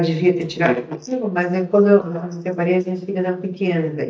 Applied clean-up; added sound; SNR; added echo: neural mask model DeepFilterNet 3.